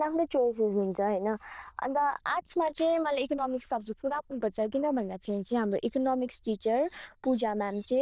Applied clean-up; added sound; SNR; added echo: neural diffusion model UNIVERSE++.